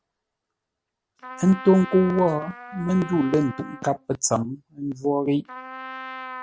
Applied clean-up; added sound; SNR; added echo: none; Trumpet; 15 dB; none.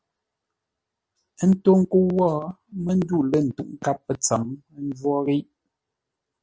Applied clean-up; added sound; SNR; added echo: none; none; none; none.